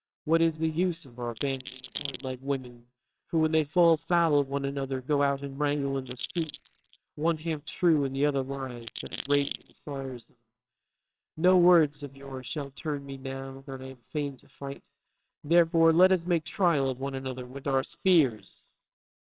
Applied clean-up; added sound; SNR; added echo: neural separator model SepFormer WHAMR!.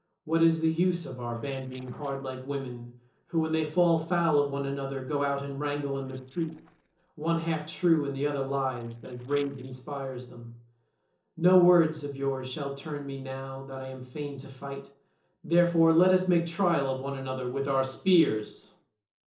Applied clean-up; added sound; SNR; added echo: neural separator model SepFormer DNS4.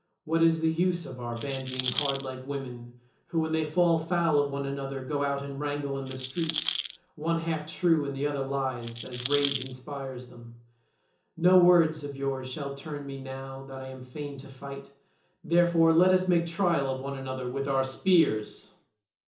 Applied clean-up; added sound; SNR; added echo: none; Rattle; 7 dB; reverberation time 0.6 s.